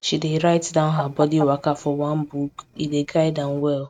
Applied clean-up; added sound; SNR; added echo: neural mask model RNNoise.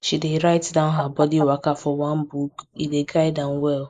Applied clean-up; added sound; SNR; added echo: neural mask model Resemble Enhance denoiser.